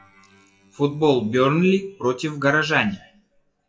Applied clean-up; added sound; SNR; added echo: classical method WPE with log-MMSE.